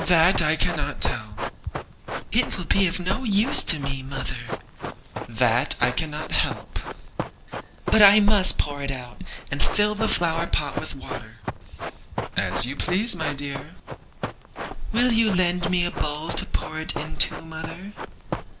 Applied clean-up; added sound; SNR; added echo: none; Run; 10 dB; none.